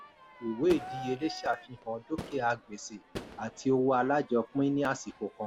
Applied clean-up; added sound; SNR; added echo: none; Crowd / Fireworks; 15 dB; none.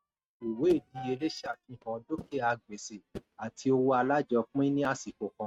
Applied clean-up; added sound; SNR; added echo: neural mask model RNNoise.